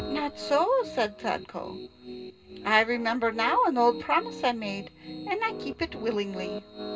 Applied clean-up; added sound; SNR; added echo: none; Piano; 12 dB; reverberation time 0.2 s.